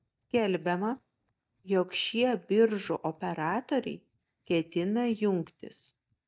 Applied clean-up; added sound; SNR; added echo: neural mask model DeepFilterNet 3.